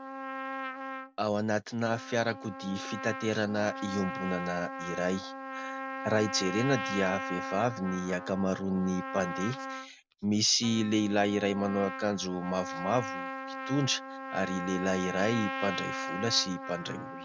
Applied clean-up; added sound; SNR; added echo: none; Trumpet; 7 dB; none.